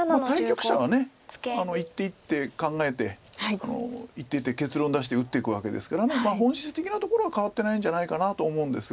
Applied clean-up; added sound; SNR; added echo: neural mask model Resemble Enhance denoiser.